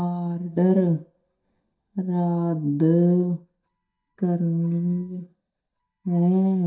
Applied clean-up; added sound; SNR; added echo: neural mask model DeepFilterNet 3.